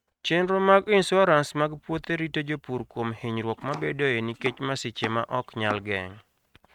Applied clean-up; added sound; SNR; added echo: neural mask model RNNoise.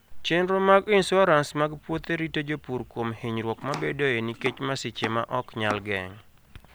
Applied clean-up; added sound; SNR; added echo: none; Domestic sounds, home sounds; 15 dB; none.